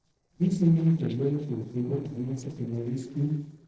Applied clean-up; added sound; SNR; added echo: neural separator model SepFormer DNS4.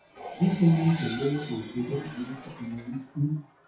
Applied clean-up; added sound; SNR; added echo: classical method WPE with log-MMSE.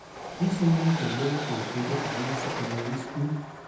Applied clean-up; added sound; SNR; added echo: none; Train; 6 dB; reverberation time 0.6 s.